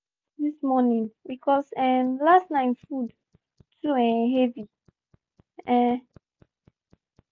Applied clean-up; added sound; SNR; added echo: none; none; none; none.